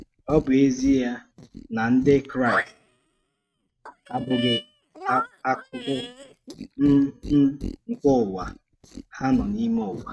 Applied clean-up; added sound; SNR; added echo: neural mask model RNNoise.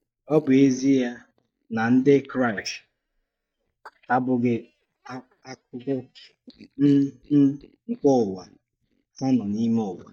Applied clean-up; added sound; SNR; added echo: neural mask model DeepFilterNet 3.